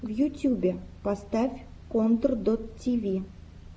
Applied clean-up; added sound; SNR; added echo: none; none; none; none.